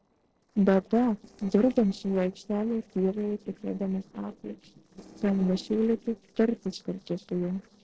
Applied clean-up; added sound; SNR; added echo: neural separator model SepFormer DNS4.